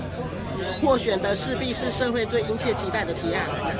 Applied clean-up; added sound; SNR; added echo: none; none; none; none.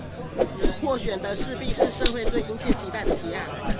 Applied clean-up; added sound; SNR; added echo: none; Whoosh, swoosh, swish; -4 dB; none.